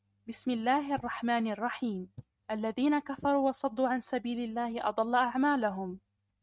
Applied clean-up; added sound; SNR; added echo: neural mask model RNNoise.